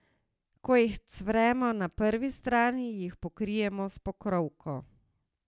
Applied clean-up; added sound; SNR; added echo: none; none; none; none.